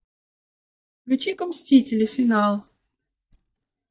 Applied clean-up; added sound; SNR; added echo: neural mask model DeepFilterNet 3.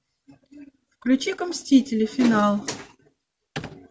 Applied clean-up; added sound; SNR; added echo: none; none; none; none.